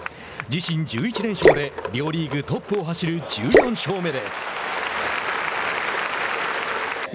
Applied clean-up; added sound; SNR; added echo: none; Drip / Splash, splatter; -1 dB; none.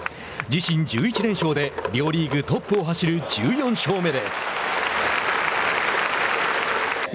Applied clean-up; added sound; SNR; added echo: none; none; none; none.